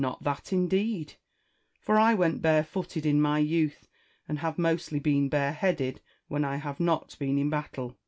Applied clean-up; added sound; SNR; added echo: none; none; none; none.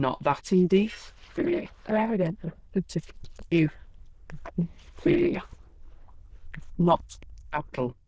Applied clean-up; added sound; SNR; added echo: neural diffusion model UNIVERSE++.